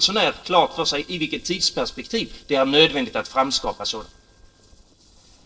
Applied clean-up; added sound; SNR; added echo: neural separator model SepFormer DNS4.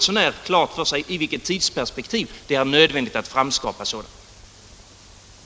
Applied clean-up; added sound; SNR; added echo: none; none; none; none.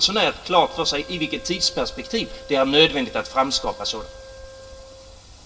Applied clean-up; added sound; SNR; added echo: none; Wind instrument, woodwind instrument; 19 dB; reverberation time 0.2 s.